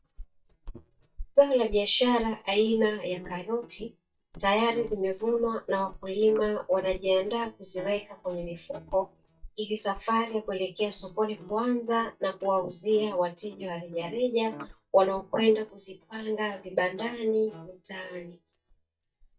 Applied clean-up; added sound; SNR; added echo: neural mask model DeepFilterNet 3.